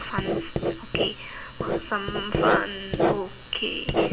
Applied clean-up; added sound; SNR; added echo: none; Writing; -3 dB; reverberation time 0.7 s.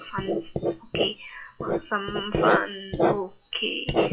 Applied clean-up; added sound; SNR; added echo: classical method WPE with log-MMSE.